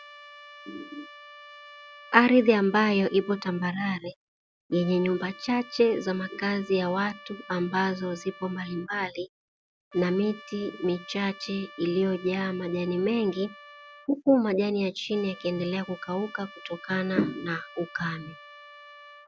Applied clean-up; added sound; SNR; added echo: none; Trumpet; 20 dB; none.